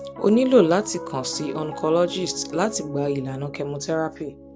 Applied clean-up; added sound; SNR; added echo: none; Piano; 13 dB; none.